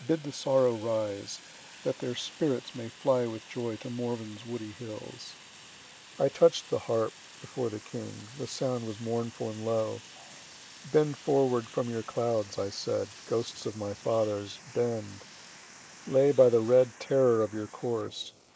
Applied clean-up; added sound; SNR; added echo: neural mask model Resemble Enhance denoiser.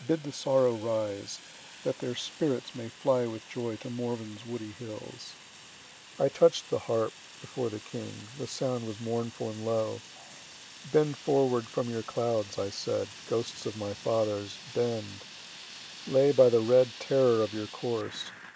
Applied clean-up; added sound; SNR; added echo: none; Fire; 17 dB; none.